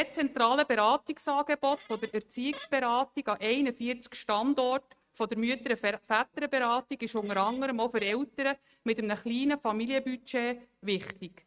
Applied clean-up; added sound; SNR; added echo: neural mask model RNNoise.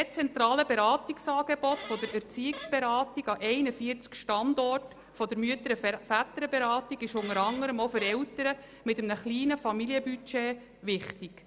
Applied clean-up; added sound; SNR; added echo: none; Fart; 15 dB; none.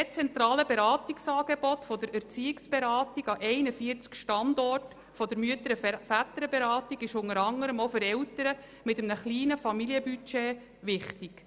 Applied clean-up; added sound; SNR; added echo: none; none; none; none.